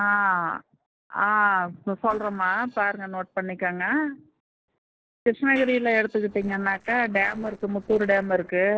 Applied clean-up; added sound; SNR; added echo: neural separator model SepFormer DNS4.